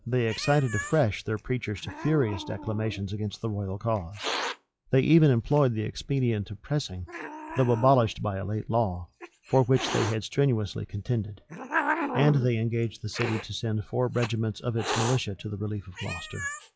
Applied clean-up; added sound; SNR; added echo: classical method log-MMSE.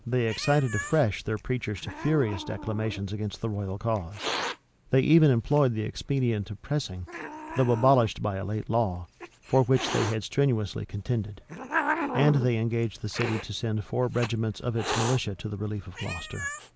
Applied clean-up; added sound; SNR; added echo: none; Hiss; 10 dB; none.